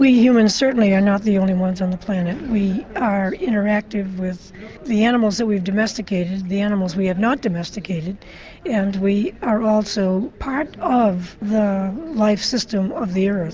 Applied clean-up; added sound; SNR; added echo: none; none; none; none.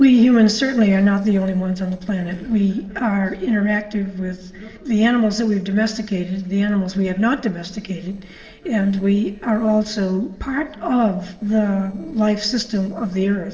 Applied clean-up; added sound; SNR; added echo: neural separator model SepFormer DNS4.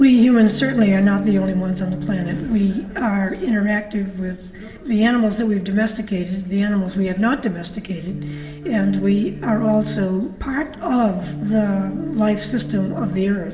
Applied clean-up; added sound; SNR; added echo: none; Organ; 11 dB; reverberation time 1.1 s.